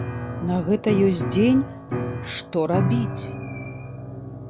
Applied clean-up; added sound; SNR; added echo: none; Piano; 4 dB; none.